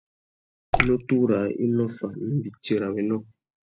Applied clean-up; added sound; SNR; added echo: none; Drip / Water; -3 dB; none.